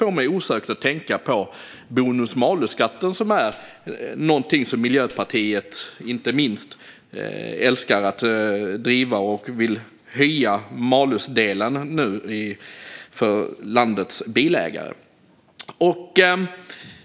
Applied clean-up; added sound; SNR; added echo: none; Tambourine; 10 dB; none.